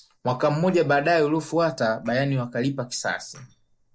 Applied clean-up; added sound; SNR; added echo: neural separator model SepFormer DNS4.